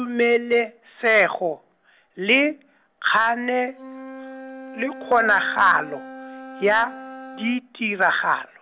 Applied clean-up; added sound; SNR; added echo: none; Wind instrument, woodwind instrument; 18 dB; none.